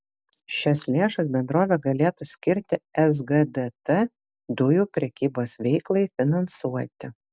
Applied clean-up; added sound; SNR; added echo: none; none; none; none.